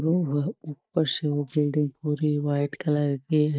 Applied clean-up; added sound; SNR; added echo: neural mask model DeepFilterNet 3.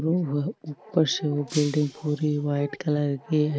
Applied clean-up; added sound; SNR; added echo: none; Shatter; 18 dB; none.